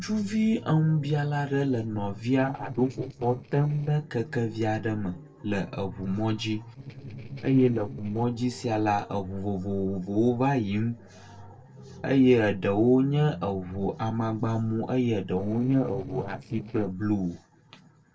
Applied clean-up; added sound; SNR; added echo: neural separator model SepFormer DNS4.